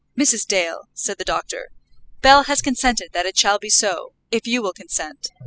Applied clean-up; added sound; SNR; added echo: classical method spectral subtraction.